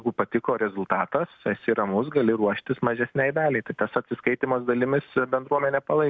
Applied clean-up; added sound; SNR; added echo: none; none; none; none.